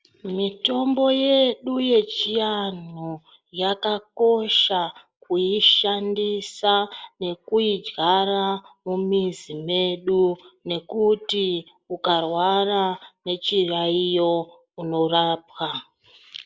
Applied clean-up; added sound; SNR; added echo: none; none; none; none.